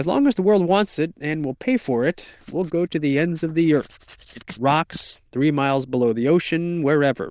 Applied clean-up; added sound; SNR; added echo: neural diffusion model UNIVERSE++.